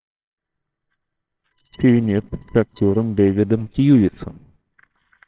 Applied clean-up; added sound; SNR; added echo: neural separator model SepFormer WHAMR!.